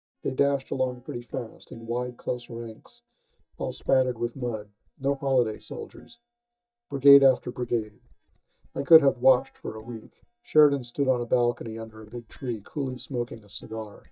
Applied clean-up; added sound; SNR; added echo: neural mask model DeepFilterNet 3.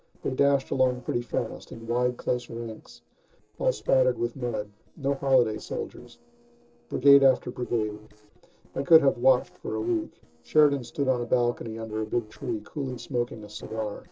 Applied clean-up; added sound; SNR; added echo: neural separator model SepFormer DNS4.